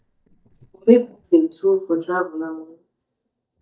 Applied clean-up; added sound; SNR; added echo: neural mask model DeepFilterNet 3.